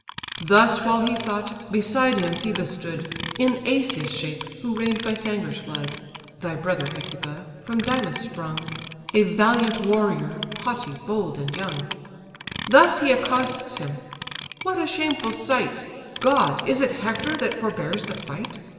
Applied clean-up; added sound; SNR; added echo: none; Clock; 9 dB; reverberation time 2.6 s.